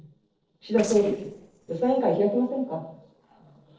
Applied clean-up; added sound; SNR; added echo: neural separator model SepFormer DNS4.